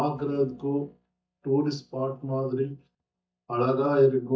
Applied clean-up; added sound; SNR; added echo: neural mask model DeepFilterNet 3.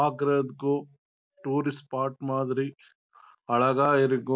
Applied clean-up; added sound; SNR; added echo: none; none; none; none.